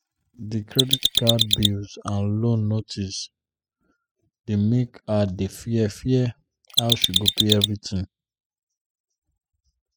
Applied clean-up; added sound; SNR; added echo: classical method spectral subtraction.